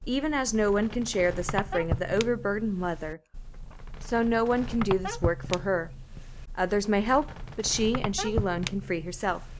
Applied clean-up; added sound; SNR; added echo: none; Squeak; 7 dB; none.